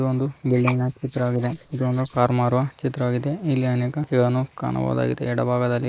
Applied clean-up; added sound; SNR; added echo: neural mask model Resemble Enhance denoiser.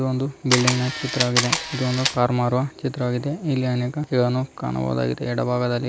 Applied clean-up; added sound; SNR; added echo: none; Camera; 2 dB; none.